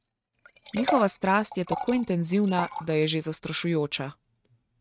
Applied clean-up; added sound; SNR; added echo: neural mask model RNNoise.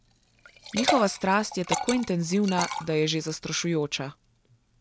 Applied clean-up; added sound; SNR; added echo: none; Liquid; 7 dB; none.